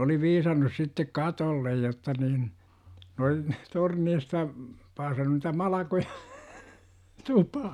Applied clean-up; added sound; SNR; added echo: none; none; none; none.